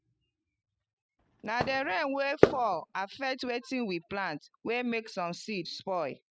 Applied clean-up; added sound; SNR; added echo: classical method spectral subtraction.